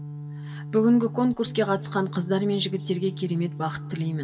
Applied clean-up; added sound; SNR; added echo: none; Organ; 10 dB; reverberation time 1.5 s.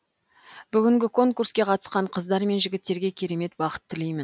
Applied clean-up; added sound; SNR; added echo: none; none; none; none.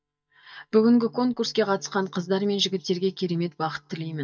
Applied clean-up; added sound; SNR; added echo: neural mask model DeepFilterNet 3.